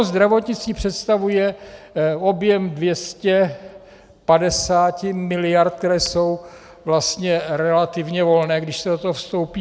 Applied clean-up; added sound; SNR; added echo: none; none; none; none.